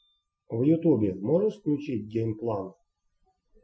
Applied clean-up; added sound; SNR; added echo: classical method Wiener filter.